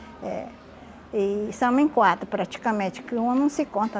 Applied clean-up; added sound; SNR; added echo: none; none; none; none.